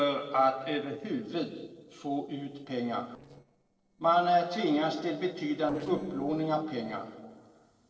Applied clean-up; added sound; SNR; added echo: neural separator model SepFormer DNS4.